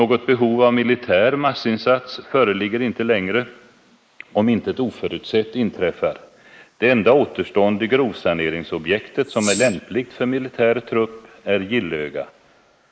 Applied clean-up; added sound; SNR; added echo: neural mask model Resemble Enhance denoiser.